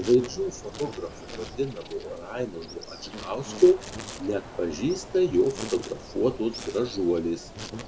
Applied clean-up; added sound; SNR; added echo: none; Insect; 13 dB; none.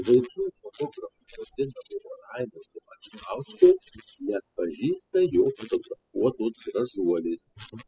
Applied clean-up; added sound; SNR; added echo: classical method spectral subtraction.